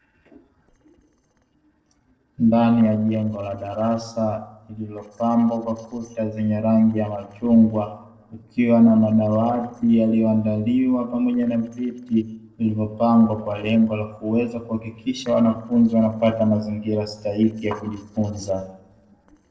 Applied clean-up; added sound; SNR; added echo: neural separator model SepFormer DNS4.